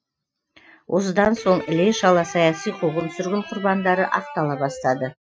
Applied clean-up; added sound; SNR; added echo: classical method Wiener filter.